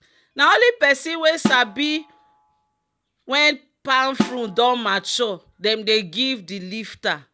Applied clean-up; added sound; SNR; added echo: none; Snare drum; 9 dB; none.